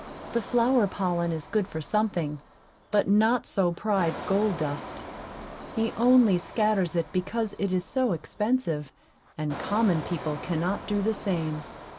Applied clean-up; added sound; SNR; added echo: none; Engine; 14 dB; none.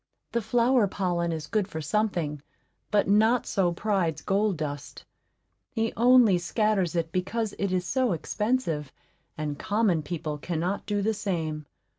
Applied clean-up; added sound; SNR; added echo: none; none; none; none.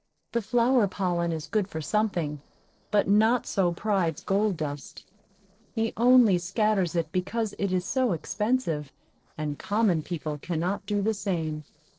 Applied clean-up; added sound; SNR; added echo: neural separator model SepFormer DNS4.